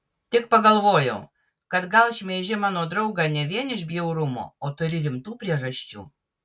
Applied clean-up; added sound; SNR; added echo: none; none; none; none.